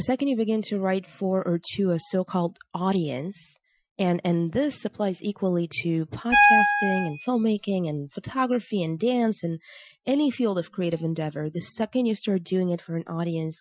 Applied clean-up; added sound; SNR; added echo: classical method Wiener filter.